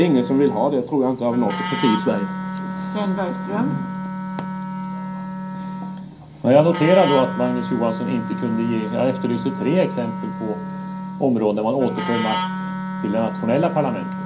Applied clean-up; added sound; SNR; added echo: none; Wind instrument, woodwind instrument; 6 dB; reverberation time 0.3 s.